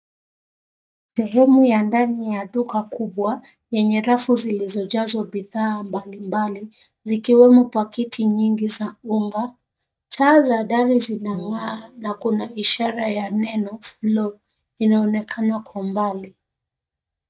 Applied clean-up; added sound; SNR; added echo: neural mask model DeepFilterNet 3.